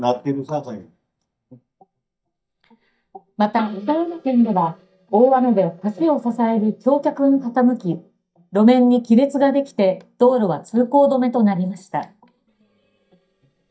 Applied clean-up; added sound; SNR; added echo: neural mask model DeepFilterNet 3.